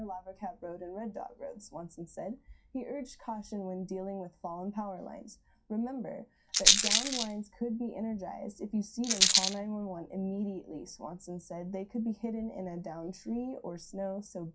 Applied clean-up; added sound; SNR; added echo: classical method WPE with log-MMSE.